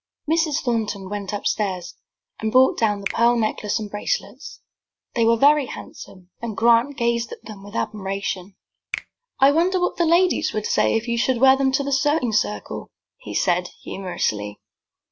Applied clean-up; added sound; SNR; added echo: none; Finger snapping; 18 dB; none.